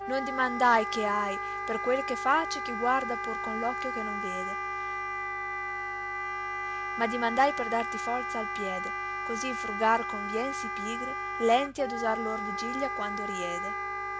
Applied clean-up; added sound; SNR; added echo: none; Wind instrument, woodwind instrument; 3 dB; none.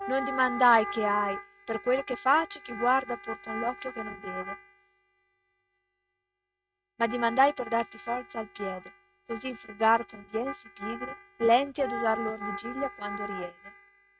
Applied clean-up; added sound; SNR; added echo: neural mask model RNNoise.